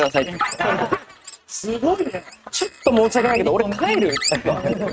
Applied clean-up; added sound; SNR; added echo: neural mask model RNNoise.